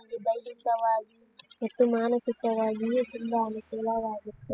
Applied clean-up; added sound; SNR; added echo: classical method spectral subtraction.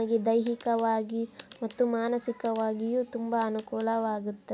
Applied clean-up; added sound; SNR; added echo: none; none; none; none.